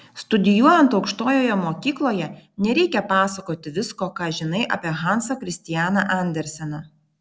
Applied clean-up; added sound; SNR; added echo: none; none; none; none.